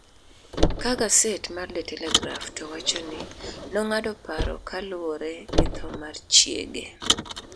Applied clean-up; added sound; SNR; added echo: none; Car; 1 dB; none.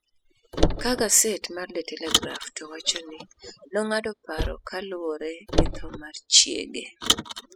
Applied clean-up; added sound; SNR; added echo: classical method spectral subtraction.